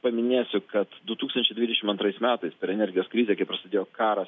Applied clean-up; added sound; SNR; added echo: none; none; none; none.